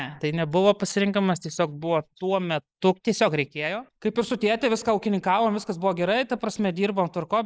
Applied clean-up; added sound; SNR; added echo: neural mask model Resemble Enhance denoiser.